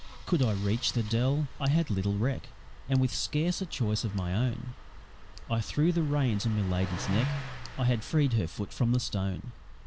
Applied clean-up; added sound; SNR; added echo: none; Tick + Engine starting; 11 dB; none.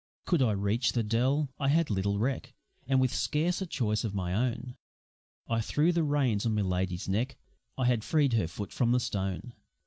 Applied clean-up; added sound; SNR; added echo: none; none; none; none.